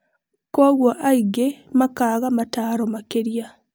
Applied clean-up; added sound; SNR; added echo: none; none; none; none.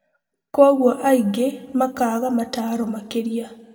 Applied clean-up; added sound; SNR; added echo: none; none; none; reverberation time 1.1 s.